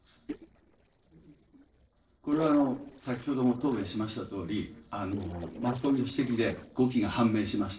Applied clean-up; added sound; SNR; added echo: neural separator model SepFormer DNS4.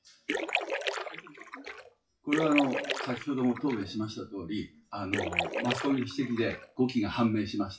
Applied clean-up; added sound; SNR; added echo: classical method WPE with log-MMSE.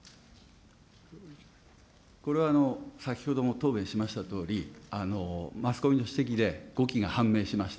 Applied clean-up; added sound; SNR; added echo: none; none; none; none.